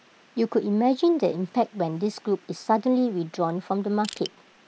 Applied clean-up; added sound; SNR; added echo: none; Crushing; 15 dB; none.